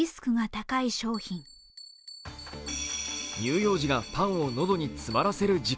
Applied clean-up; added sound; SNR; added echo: none; Bell; 20 dB; none.